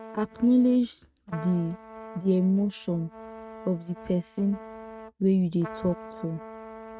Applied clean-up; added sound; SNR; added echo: neural mask model RNNoise.